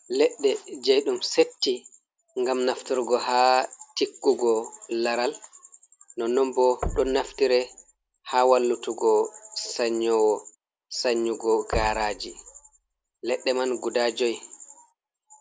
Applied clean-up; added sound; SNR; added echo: none; Knock; 14 dB; none.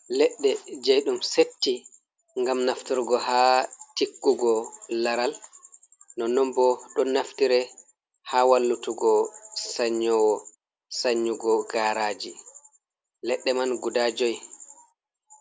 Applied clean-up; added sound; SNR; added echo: none; none; none; none.